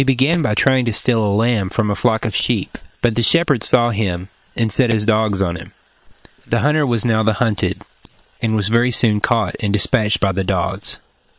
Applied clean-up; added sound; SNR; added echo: neural separator model SepFormer WHAM!.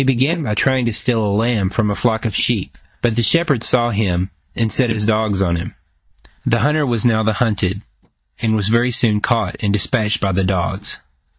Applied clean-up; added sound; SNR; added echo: neural mask model DeepFilterNet 3.